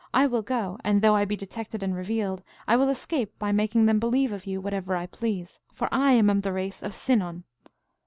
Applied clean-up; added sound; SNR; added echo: none; none; none; none.